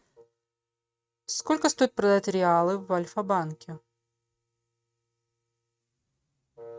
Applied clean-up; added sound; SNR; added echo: neural mask model RNNoise.